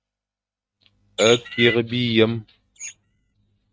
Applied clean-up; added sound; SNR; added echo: neural mask model RNNoise.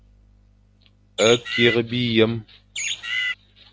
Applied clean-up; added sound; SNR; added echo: none; Bird; 2 dB; none.